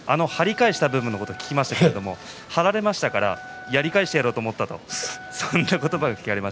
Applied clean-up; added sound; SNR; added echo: none; Wind instrument, woodwind instrument; 17 dB; none.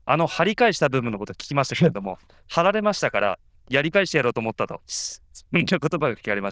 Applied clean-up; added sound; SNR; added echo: neural diffusion model UNIVERSE++.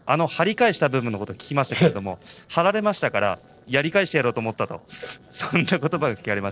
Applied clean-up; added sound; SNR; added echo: neural separator model SepFormer DNS4.